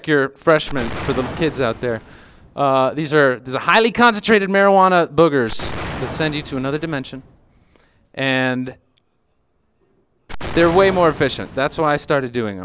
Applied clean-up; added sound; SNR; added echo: none; Explosion; 14 dB; none.